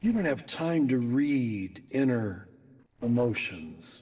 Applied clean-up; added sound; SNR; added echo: neural separator model SepFormer DNS4.